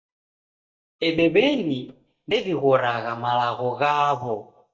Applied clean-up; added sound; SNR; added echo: neural mask model DeepFilterNet 3.